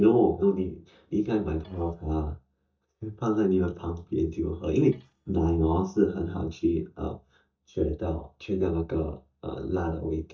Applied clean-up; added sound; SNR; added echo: neural mask model DeepFilterNet 3.